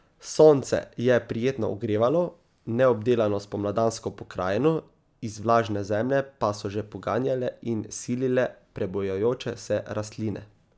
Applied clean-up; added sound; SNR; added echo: none; none; none; none.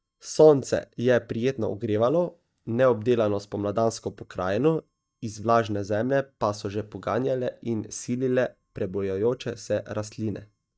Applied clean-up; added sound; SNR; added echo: neural mask model DeepFilterNet 3.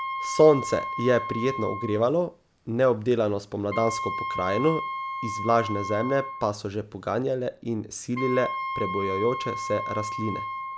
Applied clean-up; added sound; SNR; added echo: none; Wind instrument, woodwind instrument; 7 dB; none.